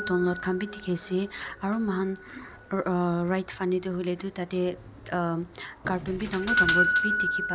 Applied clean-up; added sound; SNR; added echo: none; Doorbell; 2 dB; none.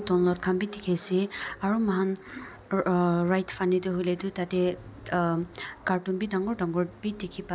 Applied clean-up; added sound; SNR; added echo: none; none; none; none.